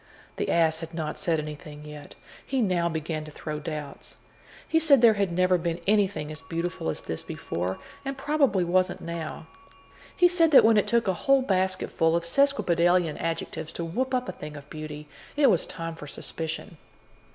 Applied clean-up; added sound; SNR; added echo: none; Bell; 15 dB; none.